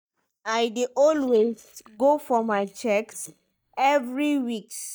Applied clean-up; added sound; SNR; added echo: neural mask model DeepFilterNet 3.